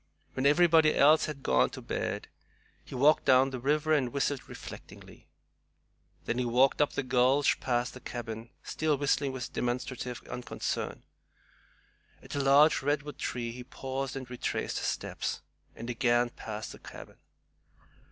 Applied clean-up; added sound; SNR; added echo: none; none; none; none.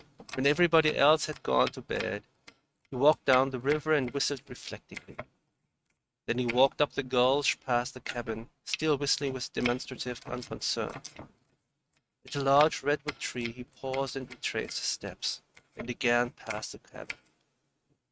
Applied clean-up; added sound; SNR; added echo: neural mask model RNNoise.